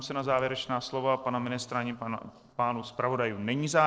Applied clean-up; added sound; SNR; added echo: neural separator model SepFormer DNS4.